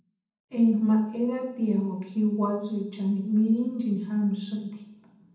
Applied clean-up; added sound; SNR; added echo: none; none; none; reverberation time 0.8 s.